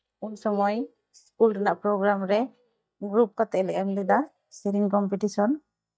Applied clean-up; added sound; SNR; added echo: neural mask model DeepFilterNet 3.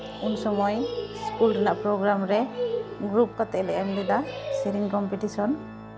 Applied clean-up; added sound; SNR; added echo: none; Organ; 15 dB; none.